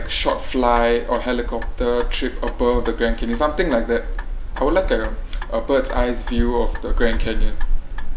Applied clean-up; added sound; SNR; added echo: none; Clock; 0 dB; none.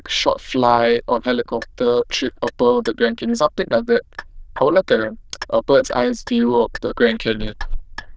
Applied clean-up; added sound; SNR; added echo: neural diffusion model UNIVERSE++.